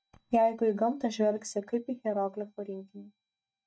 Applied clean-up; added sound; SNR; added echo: neural mask model DeepFilterNet 3.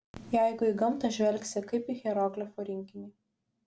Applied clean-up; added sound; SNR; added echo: none; none; none; none.